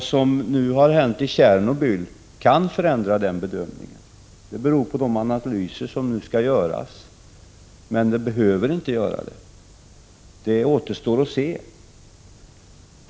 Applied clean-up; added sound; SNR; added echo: none; none; none; none.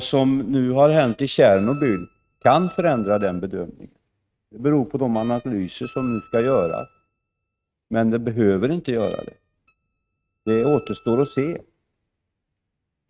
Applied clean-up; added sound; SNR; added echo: neural mask model RNNoise.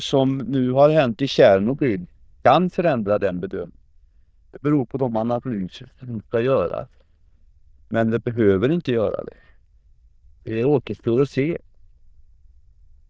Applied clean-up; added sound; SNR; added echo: neural diffusion model UNIVERSE++.